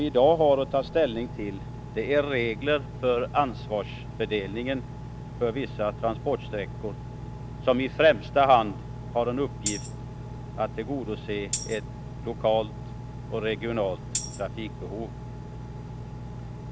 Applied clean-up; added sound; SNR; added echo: none; Engine + Tambourine; 9 dB; none.